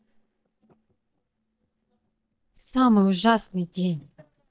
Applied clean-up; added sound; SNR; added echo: neural mask model DeepFilterNet 3.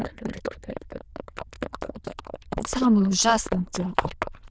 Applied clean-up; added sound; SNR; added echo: neural diffusion model UNIVERSE++.